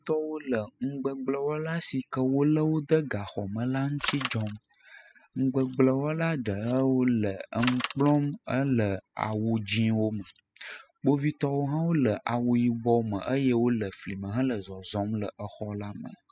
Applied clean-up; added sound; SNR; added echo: classical method spectral subtraction.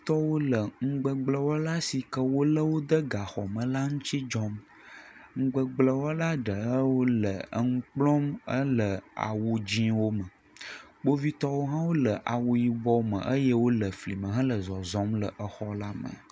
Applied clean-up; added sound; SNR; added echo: none; none; none; none.